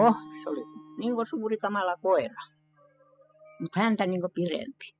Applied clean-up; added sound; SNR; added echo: classical method spectral subtraction.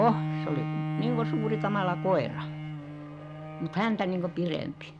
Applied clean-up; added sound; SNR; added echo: none; Bowed string instrument; 4 dB; none.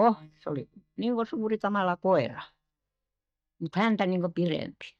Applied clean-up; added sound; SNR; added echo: neural mask model DeepFilterNet 3.